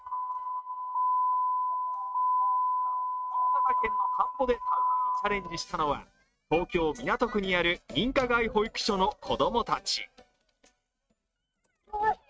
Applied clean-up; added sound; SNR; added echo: neural mask model RNNoise.